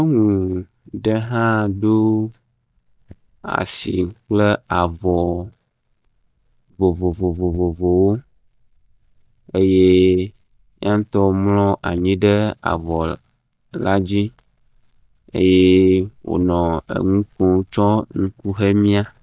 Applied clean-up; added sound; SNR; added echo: neural mask model DeepFilterNet 3.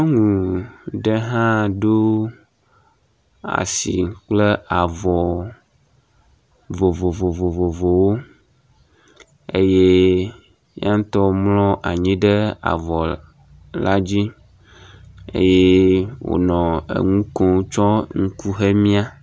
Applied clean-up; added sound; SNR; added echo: none; none; none; none.